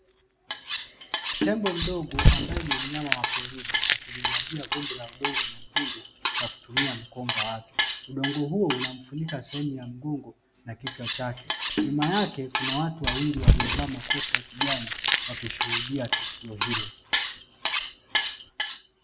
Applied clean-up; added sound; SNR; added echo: none; Crumpling, crinkling / Crushing + Cutlery, silverware; -5 dB; none.